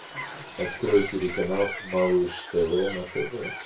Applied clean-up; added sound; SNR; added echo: none; Bird; 10 dB; reverberation time 0.3 s.